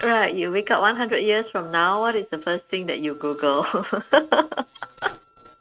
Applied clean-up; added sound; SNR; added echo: neural mask model RNNoise.